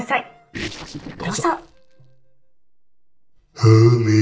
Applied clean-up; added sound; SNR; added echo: neural separator model SepFormer DNS4.